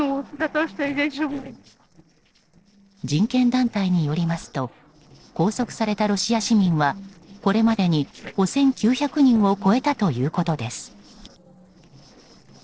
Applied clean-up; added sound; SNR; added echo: neural separator model SepFormer DNS4.